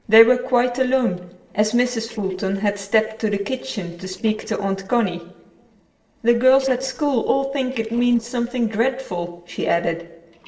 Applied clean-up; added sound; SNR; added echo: neural separator model SepFormer DNS4.